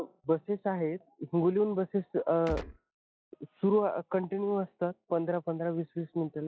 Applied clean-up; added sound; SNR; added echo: classical method log-MMSE.